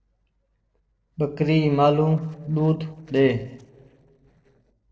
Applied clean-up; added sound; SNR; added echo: neural separator model SepFormer DNS4.